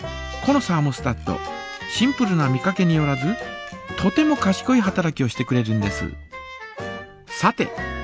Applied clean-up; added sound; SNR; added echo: none; none; none; none.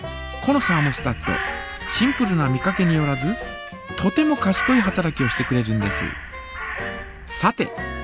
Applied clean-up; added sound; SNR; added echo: none; Crow; 7 dB; none.